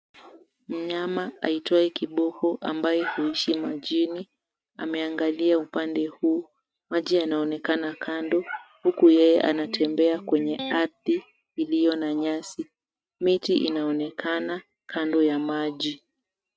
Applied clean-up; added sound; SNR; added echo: neural mask model RNNoise.